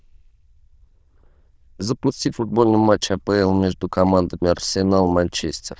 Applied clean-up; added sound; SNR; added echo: neural diffusion model UNIVERSE++.